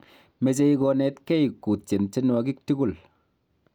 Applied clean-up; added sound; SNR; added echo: none; none; none; none.